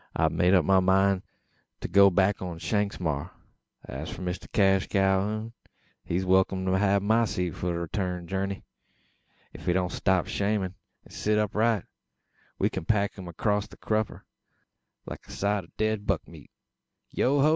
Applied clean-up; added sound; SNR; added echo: none; none; none; none.